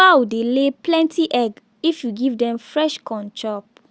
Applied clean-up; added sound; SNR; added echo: none; none; none; none.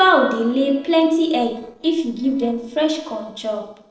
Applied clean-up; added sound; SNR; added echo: neural separator model SepFormer DNS4.